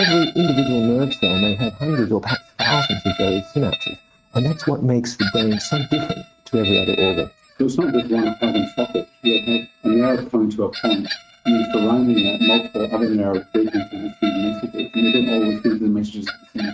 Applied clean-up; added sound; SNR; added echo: neural mask model RNNoise.